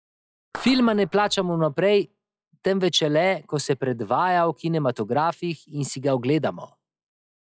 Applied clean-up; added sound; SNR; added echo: classical method log-MMSE.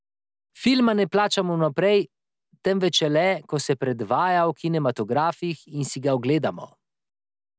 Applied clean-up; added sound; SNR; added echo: none; none; none; none.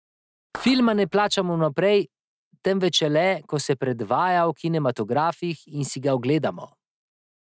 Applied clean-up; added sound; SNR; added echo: neural mask model RNNoise.